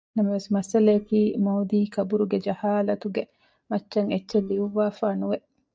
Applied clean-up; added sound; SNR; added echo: neural mask model DeepFilterNet 3.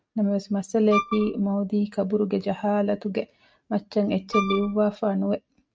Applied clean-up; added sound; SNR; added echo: neural mask model RNNoise.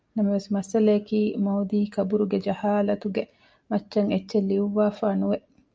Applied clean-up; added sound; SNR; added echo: none; none; none; none.